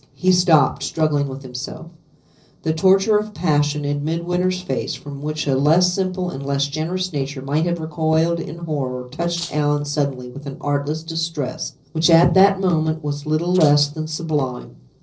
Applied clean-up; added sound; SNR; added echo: neural separator model SepFormer DNS4.